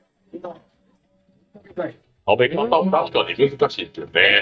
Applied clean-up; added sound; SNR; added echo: neural mask model DeepFilterNet 3.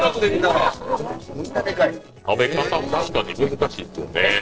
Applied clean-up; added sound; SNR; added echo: neural separator model SepFormer DNS4.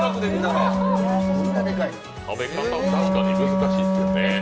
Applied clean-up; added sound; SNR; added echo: none; Wind instrument, woodwind instrument; -3 dB; none.